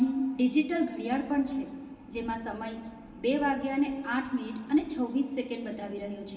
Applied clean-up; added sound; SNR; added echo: none; none; none; reverberation time 1.9 s.